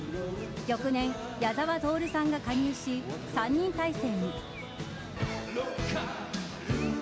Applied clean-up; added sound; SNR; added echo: none; Piano + Chirp, tweet; 18 dB; none.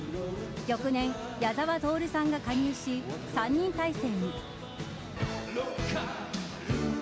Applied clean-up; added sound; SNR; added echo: none; none; none; none.